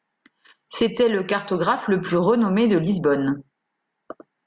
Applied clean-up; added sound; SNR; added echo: none; none; none; none.